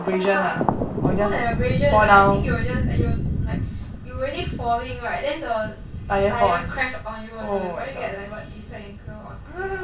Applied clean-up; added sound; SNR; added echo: none; Thunder; 3 dB; reverberation time 0.2 s.